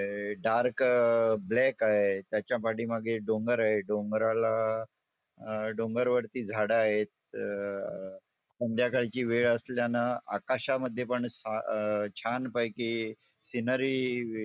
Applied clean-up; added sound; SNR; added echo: none; none; none; none.